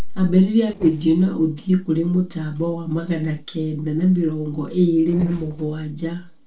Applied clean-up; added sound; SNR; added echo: neural separator model SepFormer DNS4.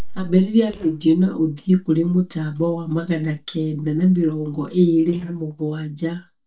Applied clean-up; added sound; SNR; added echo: neural mask model DeepFilterNet 3.